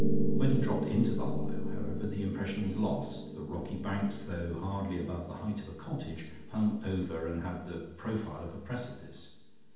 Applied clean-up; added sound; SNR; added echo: none; Piano; -2 dB; reverberation time 0.8 s.